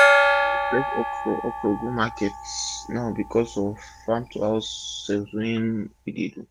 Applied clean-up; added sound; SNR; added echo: none; Gong; -1 dB; none.